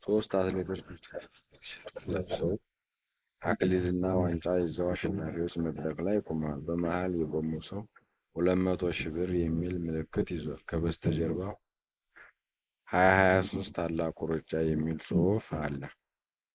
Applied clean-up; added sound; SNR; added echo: neural mask model Resemble Enhance denoiser.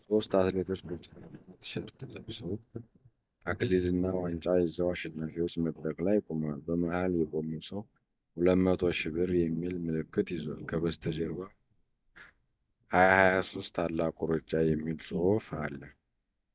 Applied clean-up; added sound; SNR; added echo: neural mask model DeepFilterNet 3.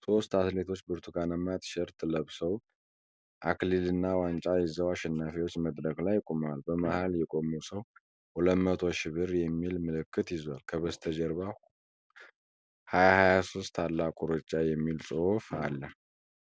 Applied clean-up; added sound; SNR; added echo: none; none; none; none.